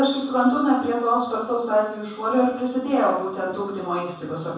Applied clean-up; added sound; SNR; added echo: none; none; none; reverberation time 0.7 s.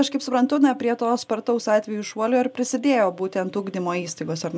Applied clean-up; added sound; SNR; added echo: none; none; none; none.